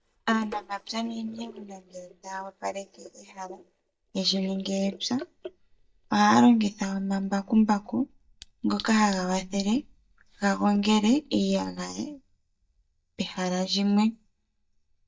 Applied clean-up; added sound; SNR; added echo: neural mask model DeepFilterNet 3.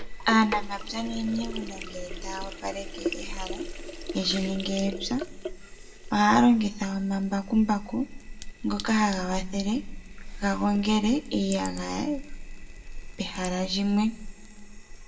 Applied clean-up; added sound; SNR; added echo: none; Sink (filling or washing); 9 dB; reverberation time 0.7 s.